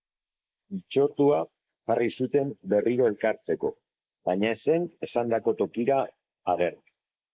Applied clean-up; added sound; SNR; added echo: neural mask model Resemble Enhance denoiser.